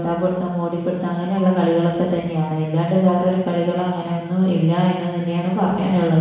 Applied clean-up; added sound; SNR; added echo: neural separator model SepFormer DNS4.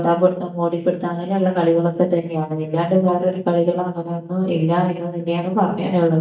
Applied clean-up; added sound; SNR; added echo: neural mask model DeepFilterNet 3.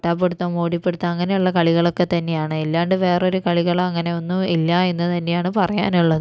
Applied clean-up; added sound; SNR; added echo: none; none; none; none.